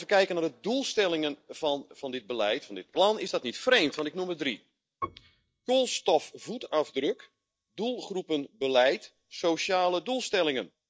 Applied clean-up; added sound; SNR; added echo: neural mask model DeepFilterNet 3.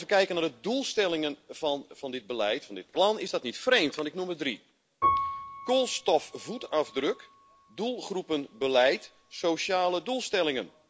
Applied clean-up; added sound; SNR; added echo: none; Piano; 10 dB; none.